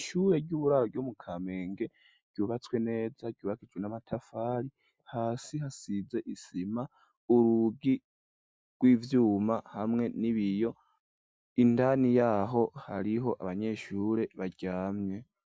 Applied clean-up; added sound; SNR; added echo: none; none; none; none.